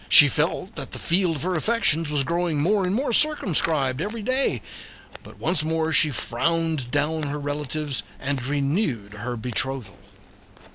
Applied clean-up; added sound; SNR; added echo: none; Scissors; 18 dB; none.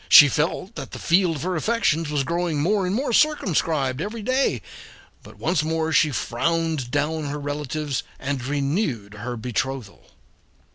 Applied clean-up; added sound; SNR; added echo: none; none; none; none.